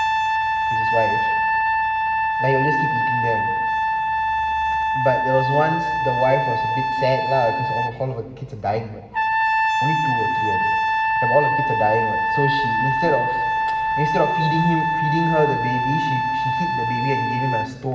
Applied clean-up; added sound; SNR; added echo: none; Trumpet; -4 dB; reverberation time 2.5 s.